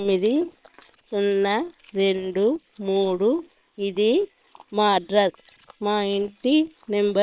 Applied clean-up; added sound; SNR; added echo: neural separator model SepFormer WHAM!.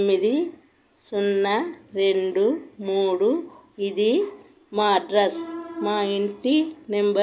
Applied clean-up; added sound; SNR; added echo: none; none; none; none.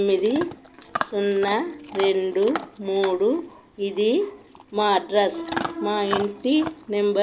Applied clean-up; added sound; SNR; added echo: none; Chewing, mastication / Dog; 12 dB; none.